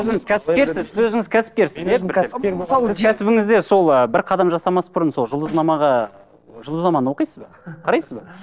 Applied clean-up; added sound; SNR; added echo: neural separator model SepFormer DNS4.